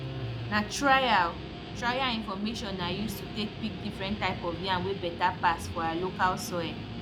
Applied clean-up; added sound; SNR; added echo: none; Guitar; 7 dB; none.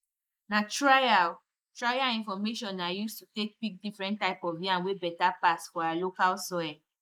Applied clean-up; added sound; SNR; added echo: neural mask model Resemble Enhance denoiser.